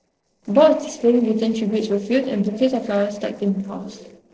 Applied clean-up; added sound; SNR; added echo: neural separator model SepFormer DNS4.